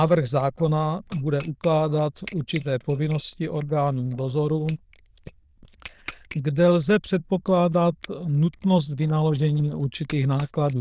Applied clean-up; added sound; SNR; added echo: neural diffusion model UNIVERSE++.